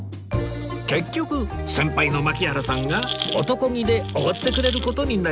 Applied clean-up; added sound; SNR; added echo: none; Rattle; 1 dB; none.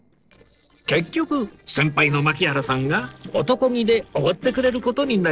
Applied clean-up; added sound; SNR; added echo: neural separator model SepFormer DNS4.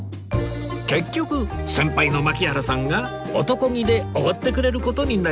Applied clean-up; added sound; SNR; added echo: none; none; none; none.